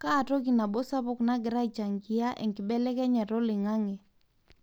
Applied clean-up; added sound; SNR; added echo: none; none; none; none.